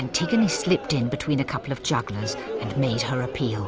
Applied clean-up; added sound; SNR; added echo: none; none; none; none.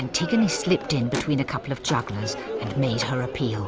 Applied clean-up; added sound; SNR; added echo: none; Car; 15 dB; none.